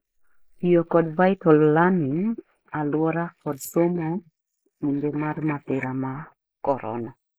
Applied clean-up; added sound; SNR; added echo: neural mask model Resemble Enhance denoiser.